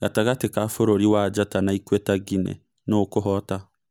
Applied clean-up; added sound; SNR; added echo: none; none; none; none.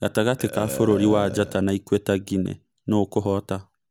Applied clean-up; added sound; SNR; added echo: none; Burping, eructation; 13 dB; none.